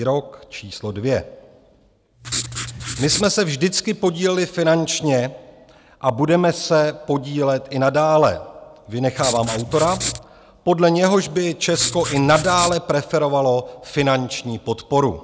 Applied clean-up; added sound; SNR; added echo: none; Writing; 7 dB; none.